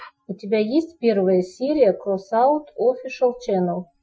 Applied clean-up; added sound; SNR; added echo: classical method Wiener filter.